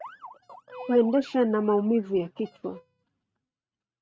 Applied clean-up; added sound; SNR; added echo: neural mask model RNNoise.